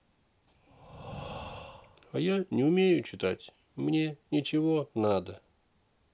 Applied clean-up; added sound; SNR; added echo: none; Breathing; 15 dB; none.